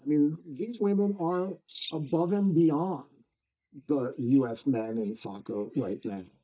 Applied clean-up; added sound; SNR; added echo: neural mask model DeepFilterNet 3.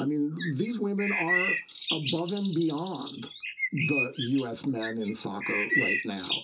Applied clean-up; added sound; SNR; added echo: none; Bird; 2 dB; reverberation time 0.2 s.